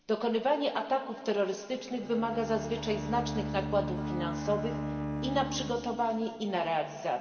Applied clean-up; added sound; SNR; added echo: none; Bowed string instrument; 7 dB; reverberation time 2.2 s.